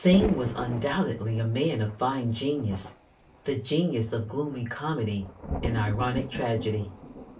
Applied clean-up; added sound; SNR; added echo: none; Thunder; 11 dB; reverberation time 0.2 s.